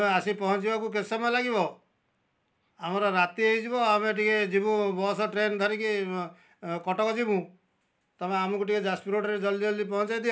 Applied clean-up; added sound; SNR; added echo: none; none; none; none.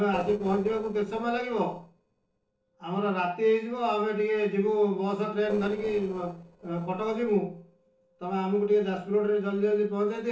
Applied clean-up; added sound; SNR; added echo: neural separator model SepFormer DNS4.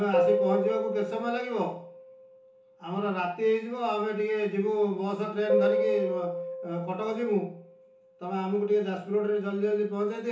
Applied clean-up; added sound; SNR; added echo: none; Piano; 3 dB; reverberation time 0.8 s.